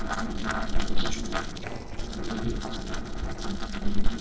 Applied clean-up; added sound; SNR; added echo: neural separator model SepFormer DNS4.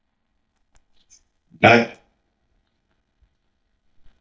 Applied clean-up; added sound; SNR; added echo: neural mask model DeepFilterNet 3.